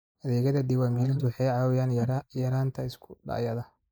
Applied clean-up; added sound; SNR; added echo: neural mask model Resemble Enhance denoiser.